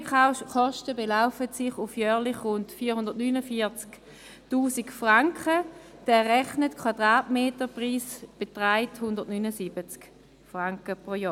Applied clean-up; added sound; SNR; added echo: none; none; none; none.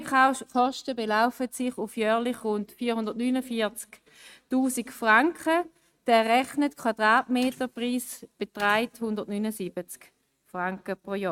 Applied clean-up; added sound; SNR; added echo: neural mask model RNNoise.